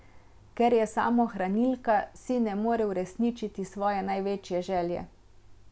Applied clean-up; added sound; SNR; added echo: none; none; none; none.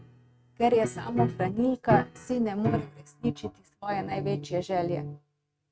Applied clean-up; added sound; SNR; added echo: neural mask model RNNoise.